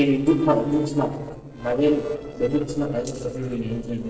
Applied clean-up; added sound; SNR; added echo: neural separator model SepFormer DNS4.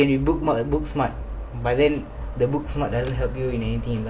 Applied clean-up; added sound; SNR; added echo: none; none; none; none.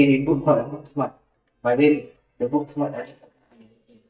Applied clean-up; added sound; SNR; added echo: neural mask model DeepFilterNet 3.